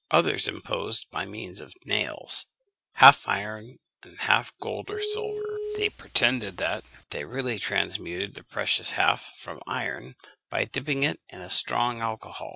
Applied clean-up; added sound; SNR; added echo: none; Telephone; 4 dB; none.